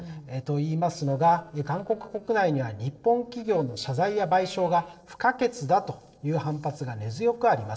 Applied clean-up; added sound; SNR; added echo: neural separator model SepFormer DNS4.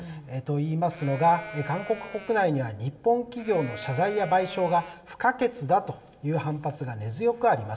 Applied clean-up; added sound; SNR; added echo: none; Livestock, farm animals, working animals; 15 dB; reverberation time 1.0 s.